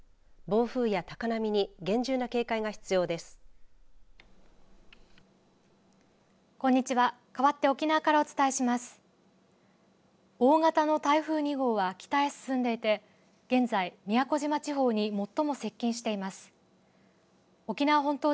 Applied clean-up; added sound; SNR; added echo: none; none; none; none.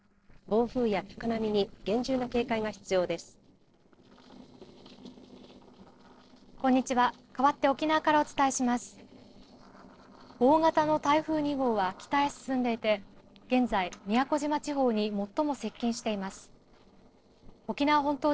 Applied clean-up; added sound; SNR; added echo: neural separator model SepFormer DNS4.